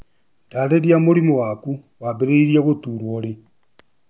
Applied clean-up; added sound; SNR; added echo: none; none; none; none.